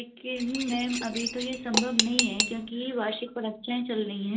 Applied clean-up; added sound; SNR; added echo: none; Cutlery, silverware / Dishes, pots, and pans; 0 dB; reverberation time 0.2 s.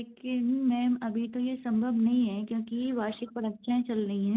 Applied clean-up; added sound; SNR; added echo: none; none; none; none.